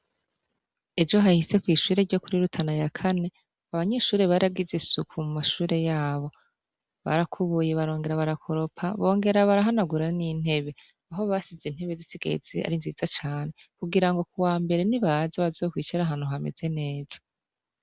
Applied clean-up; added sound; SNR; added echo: none; none; none; none.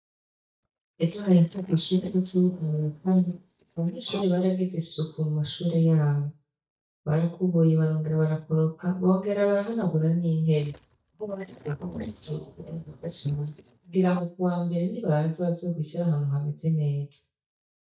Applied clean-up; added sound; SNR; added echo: neural mask model DeepFilterNet 3.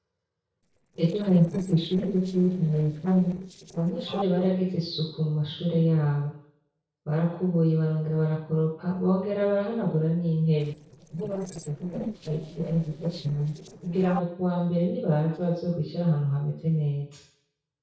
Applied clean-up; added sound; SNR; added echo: neural separator model SepFormer DNS4.